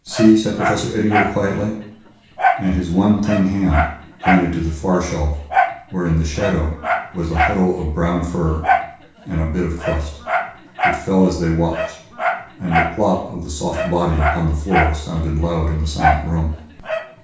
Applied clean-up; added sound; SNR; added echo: none; Dog; 4 dB; reverberation time 0.6 s.